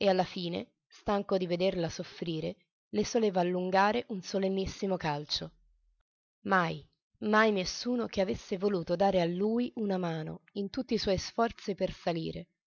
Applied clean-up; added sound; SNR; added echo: none; none; none; none.